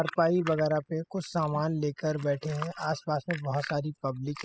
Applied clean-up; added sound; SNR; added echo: classical method spectral subtraction.